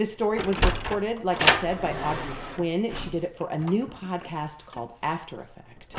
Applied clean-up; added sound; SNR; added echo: none; Sliding door; 1 dB; reverberation time 0.6 s.